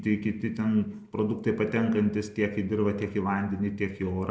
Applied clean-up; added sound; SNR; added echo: none; none; none; none.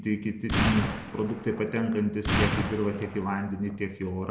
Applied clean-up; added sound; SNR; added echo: none; Explosion; 2 dB; none.